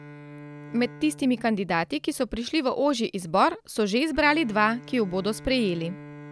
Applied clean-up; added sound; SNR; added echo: none; Bowed string instrument; 19 dB; none.